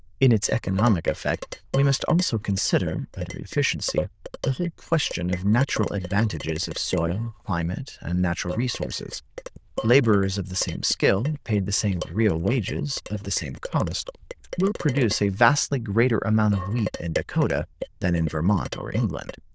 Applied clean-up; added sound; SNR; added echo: neural diffusion model UNIVERSE++.